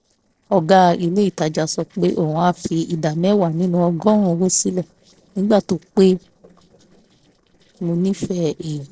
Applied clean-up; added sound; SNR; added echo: neural separator model SepFormer DNS4.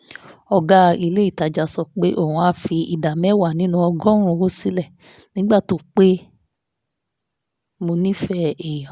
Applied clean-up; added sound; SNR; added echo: none; none; none; none.